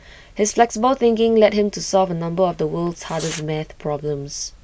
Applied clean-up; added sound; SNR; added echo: none; Tearing; 18 dB; none.